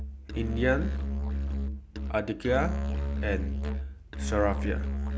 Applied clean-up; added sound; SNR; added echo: none; Musical instrument; -1 dB; none.